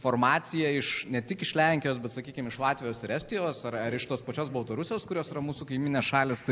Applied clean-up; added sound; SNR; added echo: none; none; none; none.